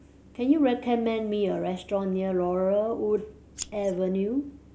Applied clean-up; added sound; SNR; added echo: none; Scissors; 14 dB; none.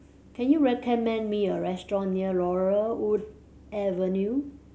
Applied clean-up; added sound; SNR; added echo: none; none; none; none.